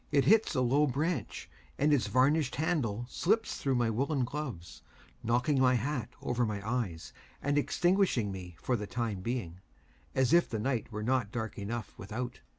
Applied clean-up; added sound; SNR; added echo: none; none; none; none.